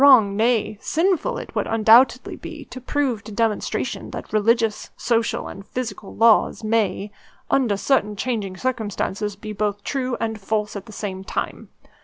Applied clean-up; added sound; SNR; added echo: none; none; none; none.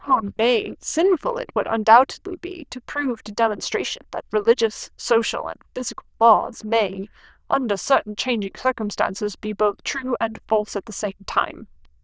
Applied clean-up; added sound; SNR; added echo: neural diffusion model UNIVERSE++.